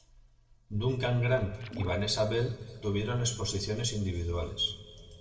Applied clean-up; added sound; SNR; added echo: neural separator model SepFormer DNS4.